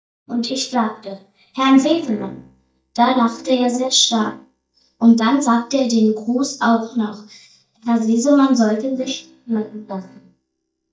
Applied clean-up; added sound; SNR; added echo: neural mask model DeepFilterNet 3.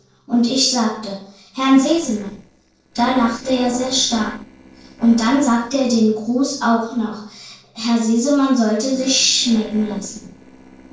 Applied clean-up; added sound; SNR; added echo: neural separator model SepFormer DNS4.